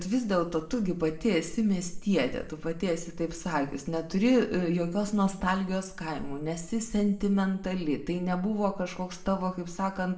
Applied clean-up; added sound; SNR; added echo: none; none; none; reverberation time 0.6 s.